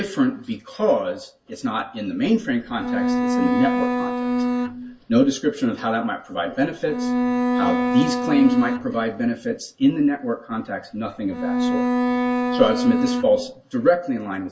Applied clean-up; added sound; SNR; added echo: none; Bowed string instrument; 0 dB; reverberation time 0.1 s.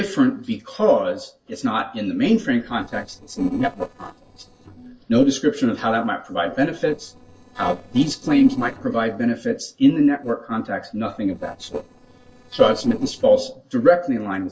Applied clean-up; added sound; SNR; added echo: neural separator model SepFormer DNS4.